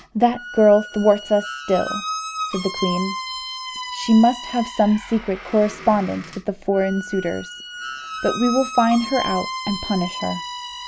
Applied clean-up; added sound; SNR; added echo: none; Squeak; 10 dB; none.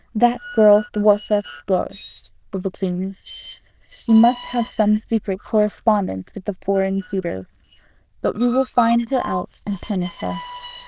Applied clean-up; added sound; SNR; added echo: neural diffusion model UNIVERSE++.